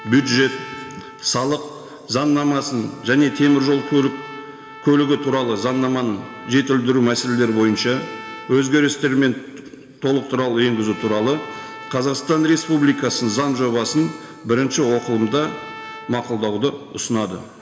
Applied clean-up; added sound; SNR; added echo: none; Trumpet; 18 dB; reverberation time 1.7 s.